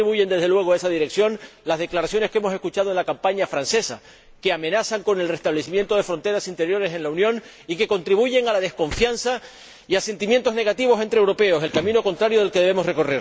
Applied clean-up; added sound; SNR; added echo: none; none; none; none.